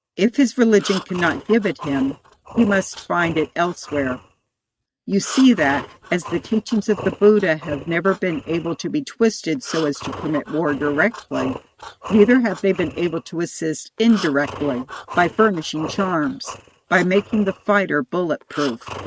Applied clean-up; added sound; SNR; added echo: neural mask model RNNoise.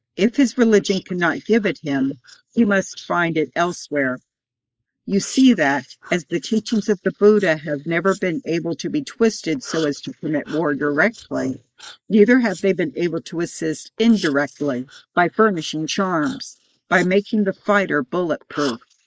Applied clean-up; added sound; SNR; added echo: neural mask model Resemble Enhance denoiser.